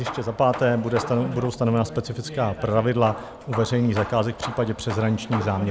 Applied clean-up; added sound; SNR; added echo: none; Hammer / Wood; 12 dB; none.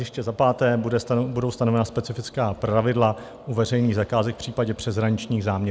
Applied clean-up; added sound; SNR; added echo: none; none; none; none.